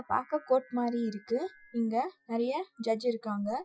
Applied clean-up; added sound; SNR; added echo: classical method Wiener filter.